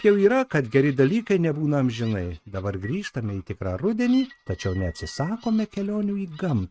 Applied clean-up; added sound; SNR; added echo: neural mask model RNNoise.